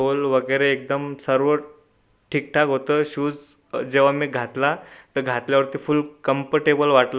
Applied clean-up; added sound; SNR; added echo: none; none; none; none.